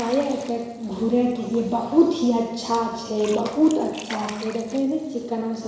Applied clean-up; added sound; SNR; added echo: none; Splash, splatter; 18 dB; reverberation time 1.0 s.